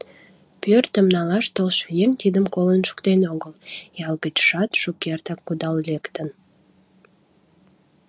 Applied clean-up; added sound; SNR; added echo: none; none; none; none.